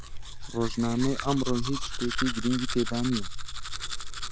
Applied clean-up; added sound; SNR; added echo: none; Domestic sounds, home sounds; 1 dB; none.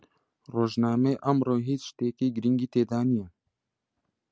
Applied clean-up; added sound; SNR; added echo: none; none; none; none.